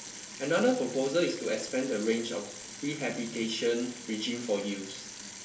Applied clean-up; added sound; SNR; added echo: none; Sink (filling or washing) / Water tap, faucet; 13 dB; reverberation time 0.2 s.